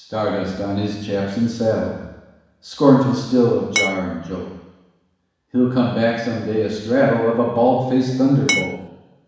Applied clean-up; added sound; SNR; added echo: none; Glass; 2 dB; reverberation time 1.1 s.